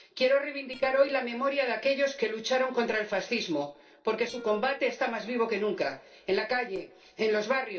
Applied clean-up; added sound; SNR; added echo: neural separator model SepFormer DNS4.